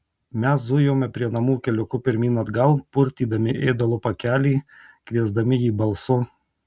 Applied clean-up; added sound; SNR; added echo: none; none; none; none.